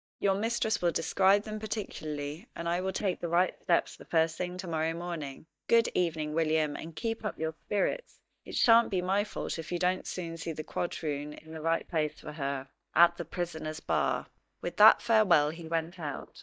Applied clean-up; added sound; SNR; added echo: neural mask model DeepFilterNet 3.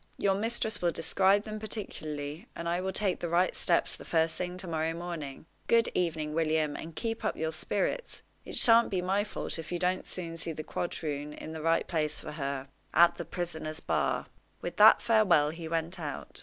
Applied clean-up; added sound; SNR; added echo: none; none; none; none.